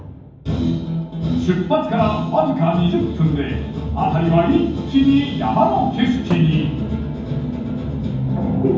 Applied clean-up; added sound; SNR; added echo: none; Thump, thud; 16 dB; reverberation time 0.9 s.